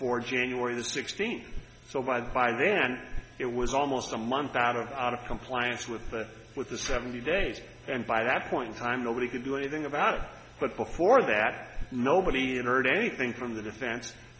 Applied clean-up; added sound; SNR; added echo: none; Walk, footsteps; 12 dB; none.